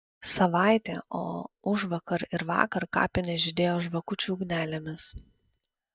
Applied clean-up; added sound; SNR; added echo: neural mask model DeepFilterNet 3.